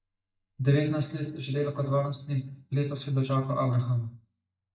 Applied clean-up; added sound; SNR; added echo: neural mask model DeepFilterNet 3.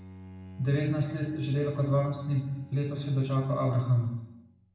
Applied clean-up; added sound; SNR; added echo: none; Bowed string instrument; 20 dB; reverberation time 0.8 s.